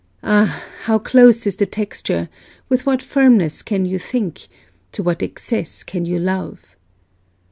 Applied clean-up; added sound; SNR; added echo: none; none; none; none.